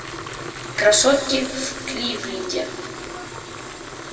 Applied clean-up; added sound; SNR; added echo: none; Fill (with liquid) / Water tap, faucet; 10 dB; reverberation time 2.0 s.